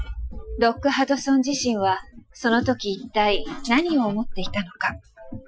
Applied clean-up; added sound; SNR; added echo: classical method Wiener filter.